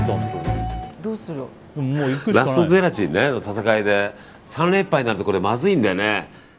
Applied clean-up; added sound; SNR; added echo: none; none; none; none.